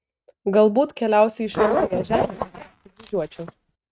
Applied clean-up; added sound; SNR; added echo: neural mask model RNNoise.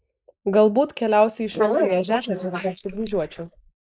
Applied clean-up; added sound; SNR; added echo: neural mask model Resemble Enhance denoiser.